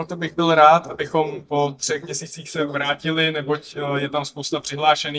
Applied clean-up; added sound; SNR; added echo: neural mask model DeepFilterNet 3.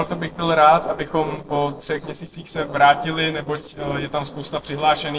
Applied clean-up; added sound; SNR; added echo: neural separator model SepFormer DNS4.